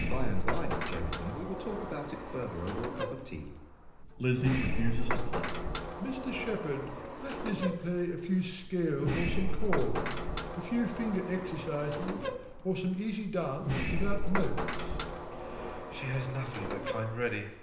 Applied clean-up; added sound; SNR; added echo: none; Sliding door; -2 dB; reverberation time 0.9 s.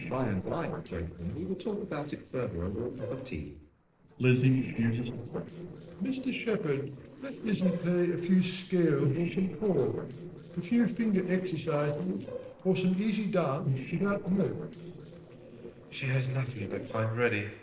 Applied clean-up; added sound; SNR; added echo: neural separator model SepFormer DNS4.